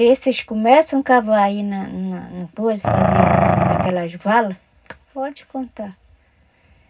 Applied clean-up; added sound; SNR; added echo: none; Growling; -4 dB; reverberation time 0.4 s.